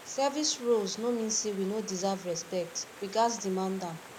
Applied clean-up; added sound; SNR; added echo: none; Stream; 17 dB; none.